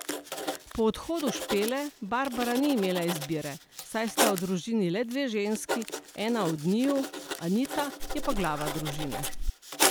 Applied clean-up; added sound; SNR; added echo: none; Meow + Writing; 4 dB; none.